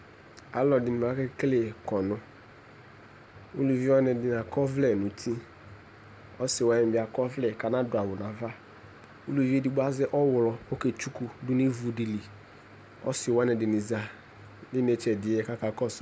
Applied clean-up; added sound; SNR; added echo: none; none; none; none.